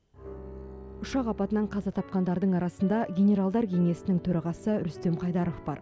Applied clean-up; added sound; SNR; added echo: none; Bowed string instrument; 16 dB; none.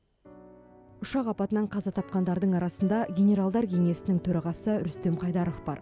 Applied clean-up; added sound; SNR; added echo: none; none; none; none.